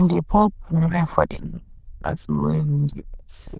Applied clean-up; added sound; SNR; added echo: neural diffusion model UNIVERSE++.